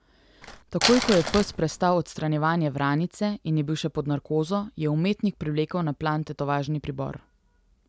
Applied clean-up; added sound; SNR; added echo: none; Crumpling, crinkling; 4 dB; none.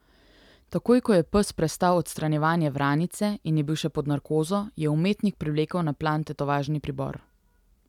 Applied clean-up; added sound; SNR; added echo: none; none; none; none.